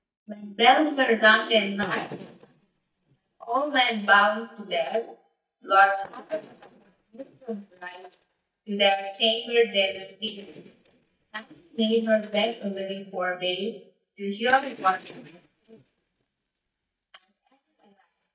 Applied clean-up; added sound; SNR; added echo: neural mask model DeepFilterNet 3.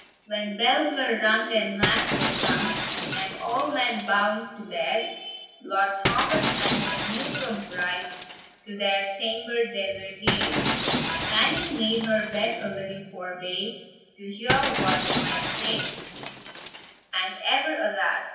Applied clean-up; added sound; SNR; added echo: none; Shatter; 3 dB; reverberation time 0.9 s.